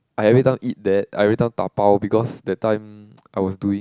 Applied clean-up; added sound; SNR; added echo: none; none; none; none.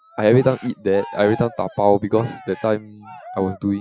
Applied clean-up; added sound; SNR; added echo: classical method Wiener filter.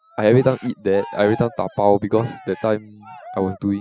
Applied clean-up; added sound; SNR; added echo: classical method spectral subtraction.